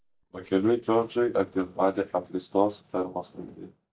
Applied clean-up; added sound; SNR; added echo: neural mask model DeepFilterNet 3.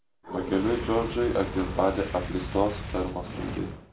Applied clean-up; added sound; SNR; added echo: none; Fire; 7 dB; reverberation time 0.3 s.